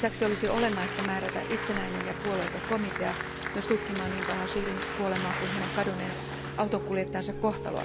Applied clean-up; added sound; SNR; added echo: none; Applause + Piano; 3 dB; none.